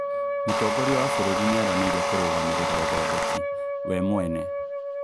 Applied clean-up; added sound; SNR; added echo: none; Wind instrument, woodwind instrument + Tools; -3 dB; none.